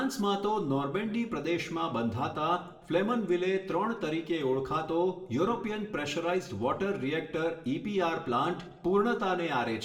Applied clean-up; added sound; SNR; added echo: none; none; none; reverberation time 0.6 s.